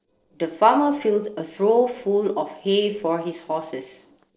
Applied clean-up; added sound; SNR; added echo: neural separator model SepFormer DNS4.